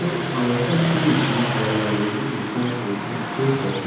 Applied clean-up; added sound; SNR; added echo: none; Car passing by; 3 dB; reverberation time 1.2 s.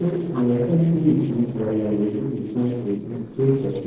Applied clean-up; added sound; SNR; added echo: neural separator model SepFormer DNS4.